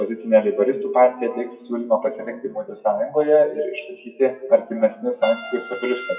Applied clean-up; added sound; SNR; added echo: classical method WPE with log-MMSE.